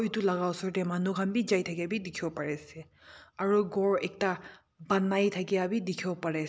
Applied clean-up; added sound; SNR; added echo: none; none; none; none.